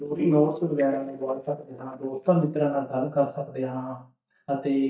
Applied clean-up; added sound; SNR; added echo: neural mask model DeepFilterNet 3.